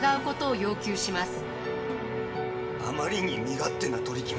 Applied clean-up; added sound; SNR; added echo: none; Snare drum; 18 dB; reverberation time 0.3 s.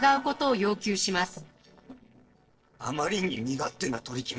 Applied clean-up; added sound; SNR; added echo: neural separator model SepFormer DNS4.